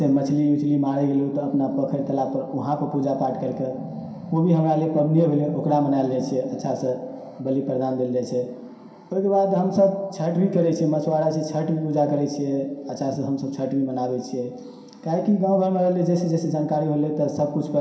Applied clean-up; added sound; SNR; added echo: none; none; none; reverberation time 0.5 s.